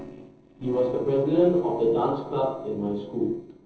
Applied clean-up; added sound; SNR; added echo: neural separator model SepFormer DNS4.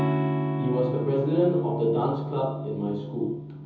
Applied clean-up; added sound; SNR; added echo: none; Electric guitar / Strum; 2 dB; reverberation time 1.3 s.